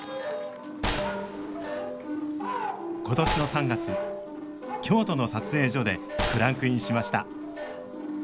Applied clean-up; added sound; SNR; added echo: none; Gunshot, gunfire; 7 dB; none.